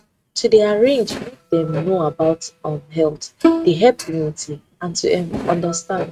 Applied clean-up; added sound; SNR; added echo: neural mask model RNNoise.